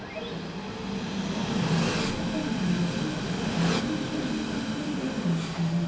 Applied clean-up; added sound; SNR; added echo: none; Train; -1 dB; reverberation time 0.8 s.